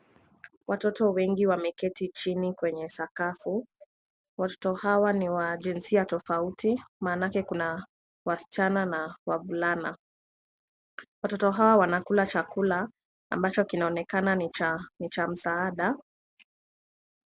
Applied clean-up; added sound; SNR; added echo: none; none; none; none.